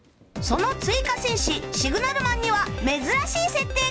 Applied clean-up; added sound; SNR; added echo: none; Walk, footsteps; 19 dB; none.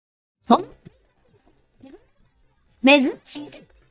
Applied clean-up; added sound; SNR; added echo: neural mask model DeepFilterNet 3.